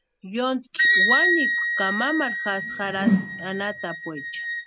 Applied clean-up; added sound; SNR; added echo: none; Wind instrument, woodwind instrument + Whoosh, swoosh, swish; -4 dB; none.